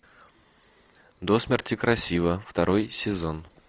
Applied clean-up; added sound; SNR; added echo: none; Alarm; 17 dB; none.